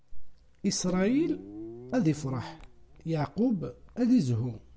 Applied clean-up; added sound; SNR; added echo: none; Guitar; 15 dB; none.